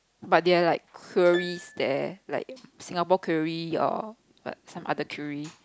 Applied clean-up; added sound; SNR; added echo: none; Harp; 19 dB; none.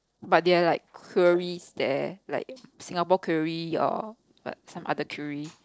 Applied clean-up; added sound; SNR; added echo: neural separator model SepFormer DNS4.